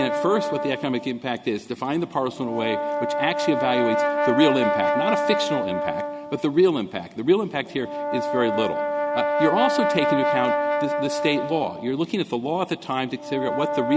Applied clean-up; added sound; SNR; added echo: none; Brass instrument; 1 dB; none.